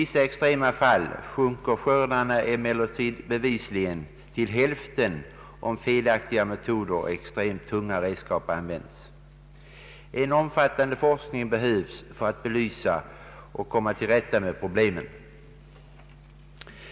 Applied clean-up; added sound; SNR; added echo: none; none; none; none.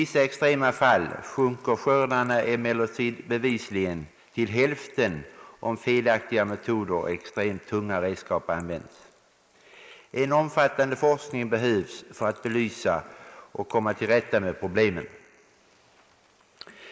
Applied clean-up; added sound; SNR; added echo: neural mask model Resemble Enhance denoiser.